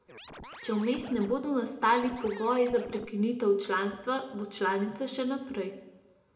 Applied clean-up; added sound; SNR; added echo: none; Scratching (performance technique); 16 dB; reverberation time 0.6 s.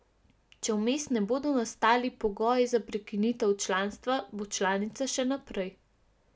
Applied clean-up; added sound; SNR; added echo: none; none; none; none.